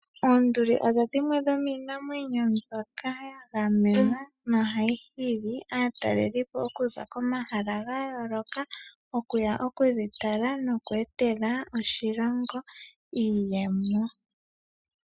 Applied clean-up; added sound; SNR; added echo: classical method spectral subtraction.